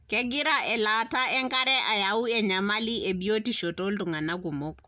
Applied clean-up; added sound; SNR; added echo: none; none; none; none.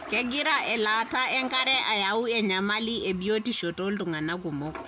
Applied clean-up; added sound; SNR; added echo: none; Toilet flush; 17 dB; none.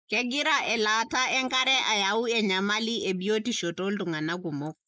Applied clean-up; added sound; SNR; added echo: neural mask model Resemble Enhance denoiser.